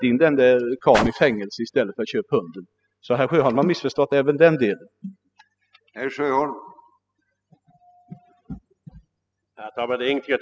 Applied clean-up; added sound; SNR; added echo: classical method spectral subtraction.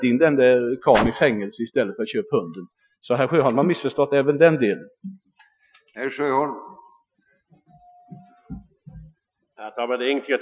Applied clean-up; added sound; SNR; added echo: classical method Wiener filter.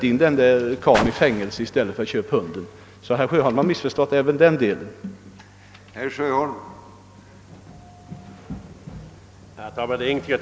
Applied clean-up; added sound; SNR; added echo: none; Car; 15 dB; none.